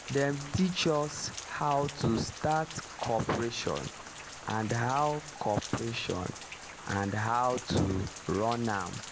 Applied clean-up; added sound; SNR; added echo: none; Rain; 13 dB; none.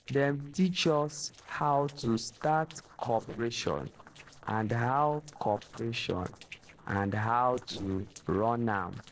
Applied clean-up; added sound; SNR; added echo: neural separator model SepFormer DNS4.